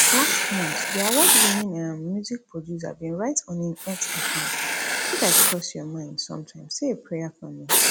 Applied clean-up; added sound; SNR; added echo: none; Writing; -5 dB; none.